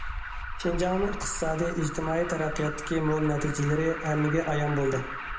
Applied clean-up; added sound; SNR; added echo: none; Alarm; 6 dB; reverberation time 0.7 s.